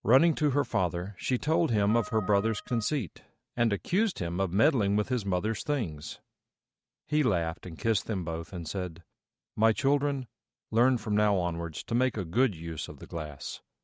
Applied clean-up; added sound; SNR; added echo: neural mask model RNNoise.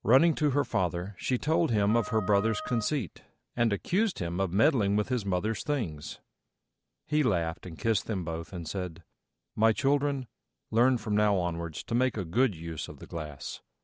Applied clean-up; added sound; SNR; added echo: none; Wind instrument, woodwind instrument; 12 dB; none.